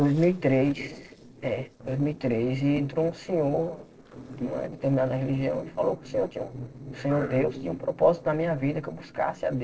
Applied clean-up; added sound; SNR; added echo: neural separator model SepFormer DNS4.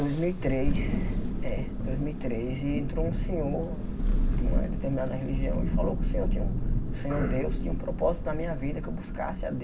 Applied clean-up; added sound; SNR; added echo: none; Thunder; -4 dB; reverberation time 0.4 s.